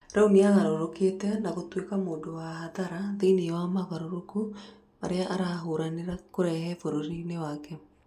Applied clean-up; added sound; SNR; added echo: none; none; none; none.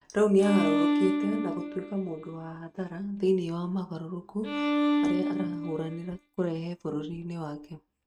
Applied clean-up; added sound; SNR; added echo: neural mask model RNNoise.